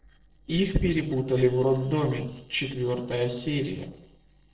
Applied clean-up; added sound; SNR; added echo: neural separator model SepFormer DNS4.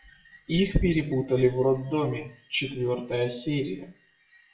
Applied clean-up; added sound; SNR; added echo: classical method WPE with log-MMSE.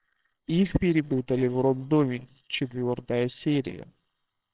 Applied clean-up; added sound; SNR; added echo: neural separator model SepFormer WHAMR!.